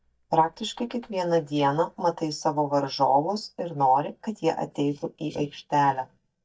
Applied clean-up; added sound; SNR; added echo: neural mask model DeepFilterNet 3.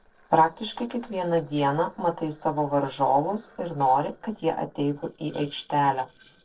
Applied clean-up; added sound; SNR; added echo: neural separator model SepFormer DNS4.